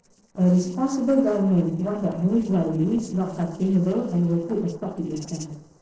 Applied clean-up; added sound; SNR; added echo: neural separator model SepFormer DNS4.